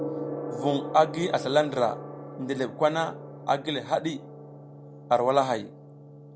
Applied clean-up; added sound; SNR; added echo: none; Gong; 10 dB; none.